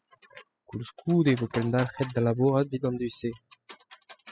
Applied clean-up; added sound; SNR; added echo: classical method spectral subtraction.